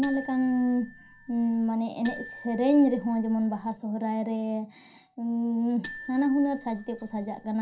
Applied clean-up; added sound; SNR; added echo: none; Marimba, xylophone; 17 dB; reverberation time 0.3 s.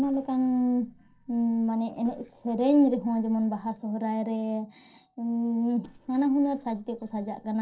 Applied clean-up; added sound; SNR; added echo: neural separator model SepFormer DNS4.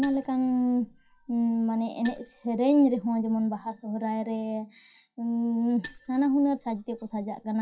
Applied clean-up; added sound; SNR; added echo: classical method WPE with log-MMSE.